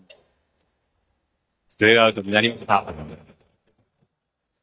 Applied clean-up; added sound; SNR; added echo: neural mask model DeepFilterNet 3.